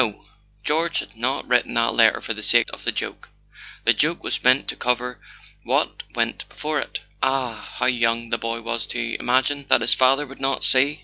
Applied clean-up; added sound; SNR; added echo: none; none; none; none.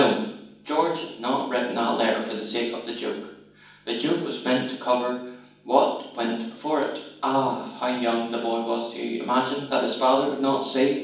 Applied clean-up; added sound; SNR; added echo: none; none; none; reverberation time 1.2 s.